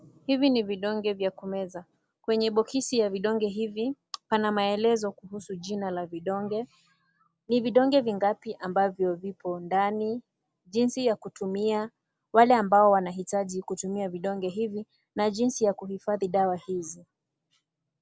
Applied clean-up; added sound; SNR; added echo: none; none; none; none.